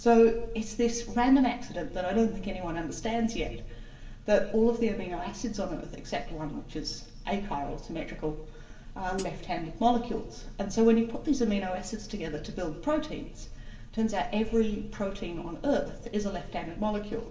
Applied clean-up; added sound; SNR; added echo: none; Hi-hat; 15 dB; reverberation time 0.8 s.